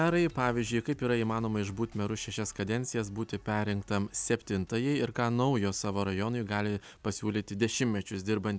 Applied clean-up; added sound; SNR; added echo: none; none; none; none.